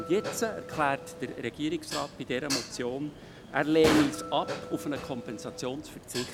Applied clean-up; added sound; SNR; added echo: none; Dishes, pots, and pans; 7 dB; none.